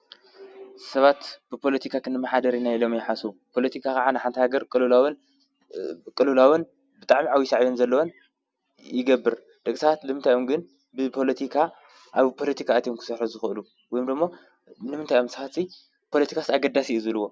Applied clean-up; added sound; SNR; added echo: none; none; none; none.